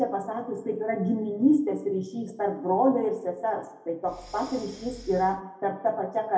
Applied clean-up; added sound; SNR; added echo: none; Breathing; 20 dB; reverberation time 0.8 s.